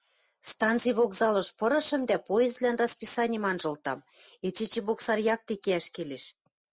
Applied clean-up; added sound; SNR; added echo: none; none; none; none.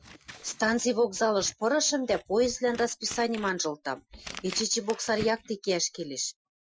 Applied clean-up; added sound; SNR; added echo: classical method Wiener filter.